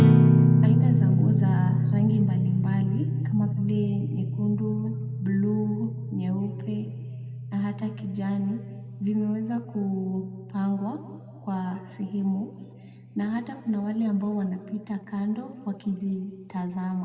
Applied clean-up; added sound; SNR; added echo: none; Guitar; -2 dB; reverberation time 1.9 s.